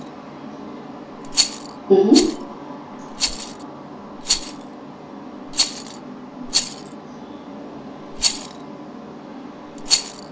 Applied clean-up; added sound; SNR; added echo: none; Rattle; 2 dB; reverberation time 0.6 s.